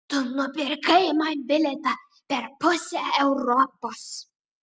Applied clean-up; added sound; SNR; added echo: none; none; none; none.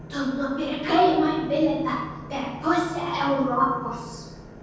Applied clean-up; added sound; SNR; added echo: none; Engine / Boat, Water vehicle; 14 dB; reverberation time 1.1 s.